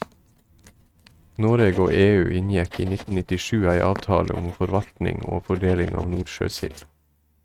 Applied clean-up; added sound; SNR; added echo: neural mask model RNNoise.